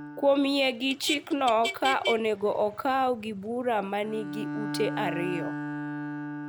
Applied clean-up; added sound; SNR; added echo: none; Motor vehicle (road) + Bowed string instrument; 8 dB; none.